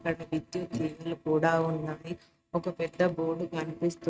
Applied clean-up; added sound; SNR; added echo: neural mask model RNNoise.